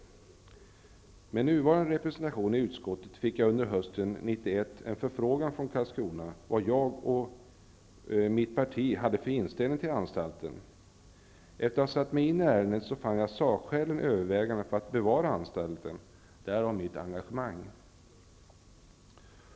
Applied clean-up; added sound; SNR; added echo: none; none; none; none.